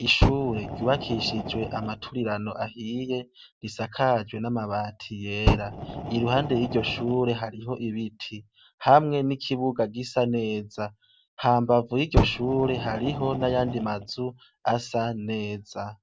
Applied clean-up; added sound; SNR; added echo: none; Fire; 4 dB; none.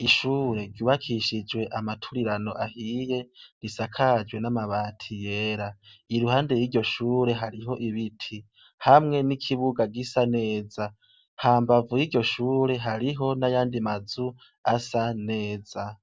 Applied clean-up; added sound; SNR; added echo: none; none; none; none.